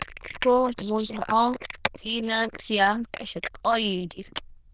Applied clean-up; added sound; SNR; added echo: neural diffusion model UNIVERSE++.